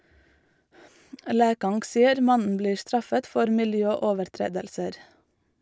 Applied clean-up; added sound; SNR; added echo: none; none; none; none.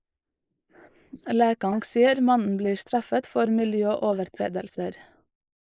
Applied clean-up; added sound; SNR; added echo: neural mask model Resemble Enhance denoiser.